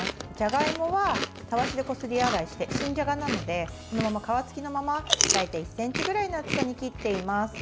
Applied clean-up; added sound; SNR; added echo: none; Chewing, mastication; 4 dB; none.